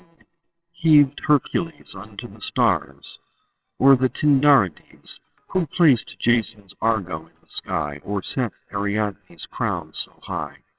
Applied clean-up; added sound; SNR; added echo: neural separator model SepFormer WHAMR!.